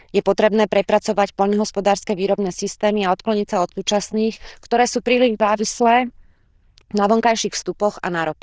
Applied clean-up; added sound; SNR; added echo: neural diffusion model UNIVERSE++.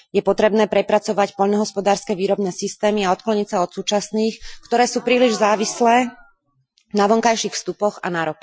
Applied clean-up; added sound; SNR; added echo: classical method Wiener filter.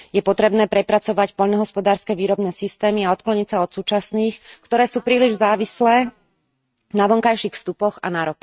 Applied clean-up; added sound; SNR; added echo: neural mask model RNNoise.